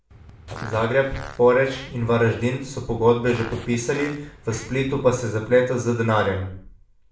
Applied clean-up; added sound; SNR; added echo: none; Fart; 16 dB; reverberation time 0.5 s.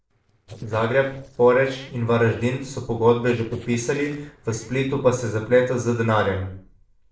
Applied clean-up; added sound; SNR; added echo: neural separator model SepFormer DNS4.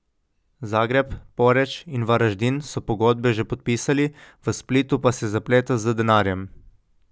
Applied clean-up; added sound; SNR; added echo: none; none; none; none.